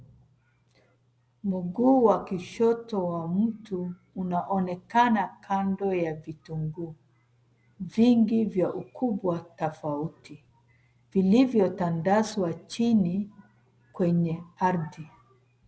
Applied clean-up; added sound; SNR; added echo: none; none; none; none.